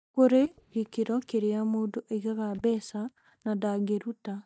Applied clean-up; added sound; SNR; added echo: neural mask model DeepFilterNet 3.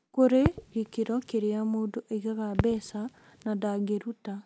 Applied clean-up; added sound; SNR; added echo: none; Crackle; 9 dB; none.